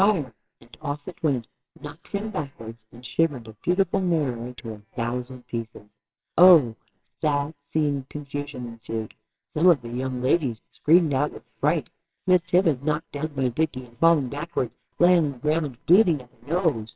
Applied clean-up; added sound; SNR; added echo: neural separator model SepFormer WHAMR!.